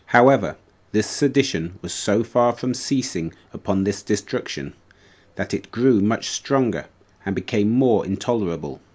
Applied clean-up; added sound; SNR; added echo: none; none; none; none.